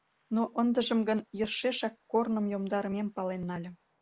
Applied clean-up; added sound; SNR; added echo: neural mask model Resemble Enhance denoiser.